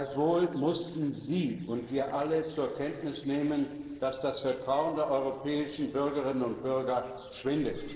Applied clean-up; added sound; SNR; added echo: neural separator model SepFormer DNS4.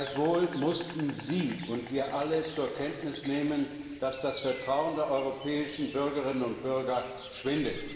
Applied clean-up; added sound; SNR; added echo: none; Insect; 15 dB; reverberation time 1.9 s.